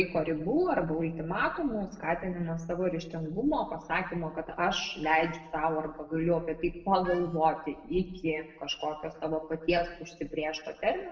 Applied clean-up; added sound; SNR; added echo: neural separator model SepFormer DNS4.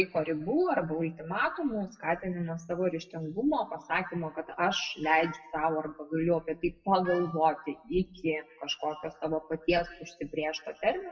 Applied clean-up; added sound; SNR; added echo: classical method WPE with log-MMSE.